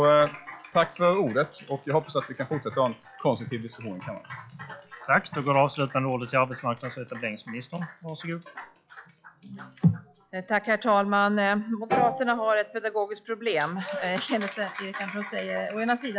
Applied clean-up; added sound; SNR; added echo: classical method log-MMSE.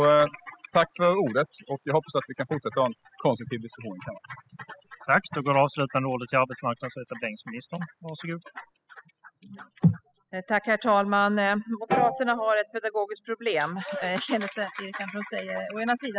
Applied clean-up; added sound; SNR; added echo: classical method spectral subtraction.